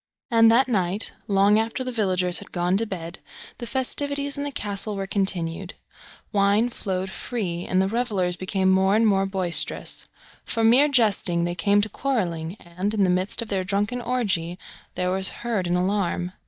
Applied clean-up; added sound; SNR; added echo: neural mask model DeepFilterNet 3.